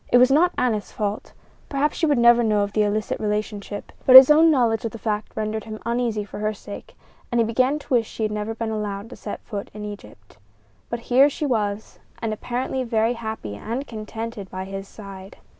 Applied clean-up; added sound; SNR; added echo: none; none; none; none.